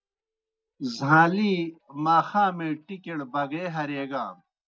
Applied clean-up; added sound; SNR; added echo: neural mask model DeepFilterNet 3.